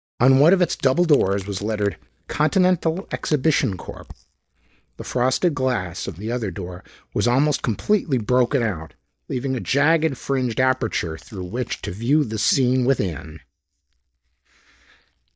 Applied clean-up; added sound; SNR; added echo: neural mask model DeepFilterNet 3.